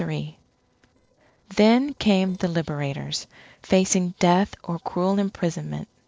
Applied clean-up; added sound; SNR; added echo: neural separator model SepFormer DNS4.